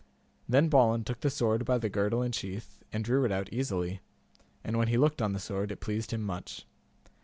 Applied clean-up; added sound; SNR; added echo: none; none; none; none.